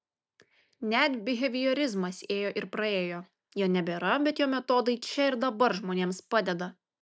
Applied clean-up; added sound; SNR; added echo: none; none; none; none.